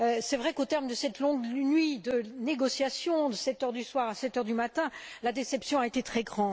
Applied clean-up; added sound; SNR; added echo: none; none; none; none.